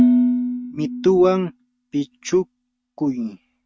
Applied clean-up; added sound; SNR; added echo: neural mask model RNNoise.